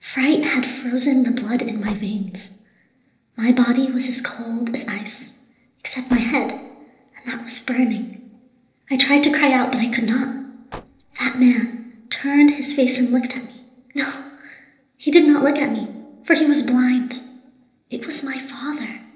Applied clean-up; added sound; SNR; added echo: neural separator model SepFormer DNS4.